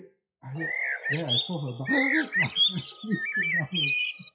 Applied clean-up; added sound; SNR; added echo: classical method WPE with log-MMSE.